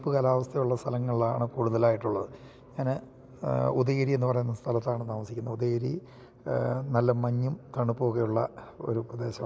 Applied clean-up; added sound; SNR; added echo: none; none; none; none.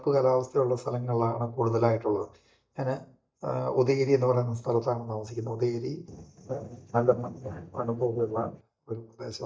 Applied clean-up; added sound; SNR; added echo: neural mask model DeepFilterNet 3.